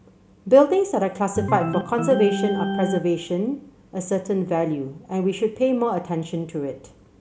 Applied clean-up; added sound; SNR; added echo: none; Organ; 5 dB; none.